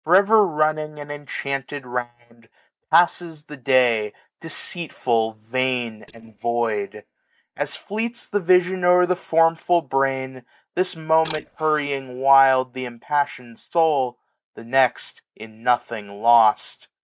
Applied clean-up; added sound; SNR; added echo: neural mask model DeepFilterNet 3.